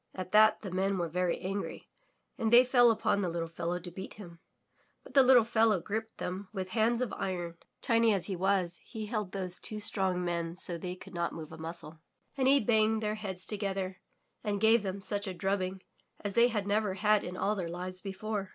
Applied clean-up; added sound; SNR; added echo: none; none; none; none.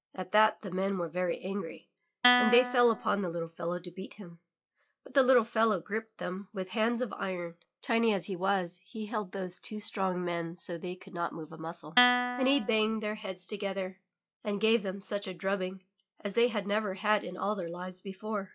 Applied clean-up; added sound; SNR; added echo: classical method log-MMSE.